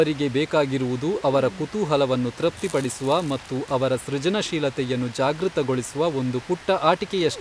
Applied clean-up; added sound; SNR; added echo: none; Chewing, mastication + Rain; 18 dB; none.